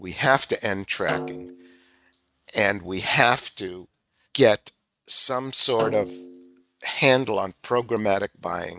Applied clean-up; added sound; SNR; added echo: neural mask model RNNoise.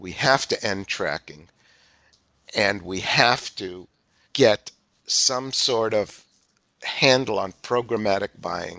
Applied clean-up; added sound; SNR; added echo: none; none; none; none.